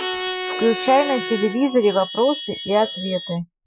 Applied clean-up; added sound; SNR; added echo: classical method Wiener filter.